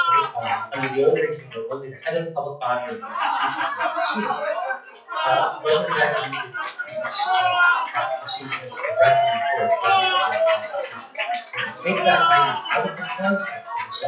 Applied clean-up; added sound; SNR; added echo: classical method WPE with log-MMSE.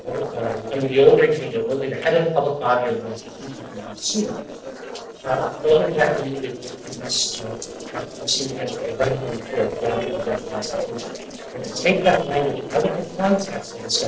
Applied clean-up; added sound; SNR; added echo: neural separator model SepFormer DNS4.